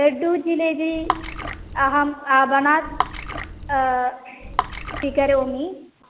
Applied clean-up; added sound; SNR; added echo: none; Water / Splash, splatter; 8 dB; none.